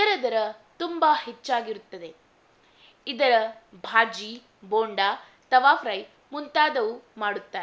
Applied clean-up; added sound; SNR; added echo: none; none; none; none.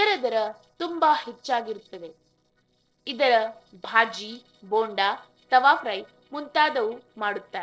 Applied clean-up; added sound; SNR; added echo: neural separator model SepFormer DNS4.